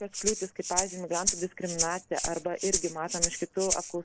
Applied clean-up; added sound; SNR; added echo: neural mask model Resemble Enhance denoiser.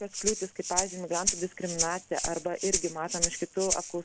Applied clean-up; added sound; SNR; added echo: none; Rattle (instrument); 0 dB; none.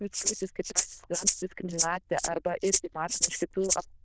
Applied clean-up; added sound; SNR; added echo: neural diffusion model UNIVERSE++.